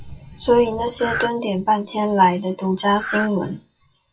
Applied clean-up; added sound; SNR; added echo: classical method WPE with log-MMSE.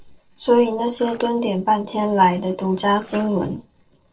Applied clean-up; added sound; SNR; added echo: neural separator model SepFormer DNS4.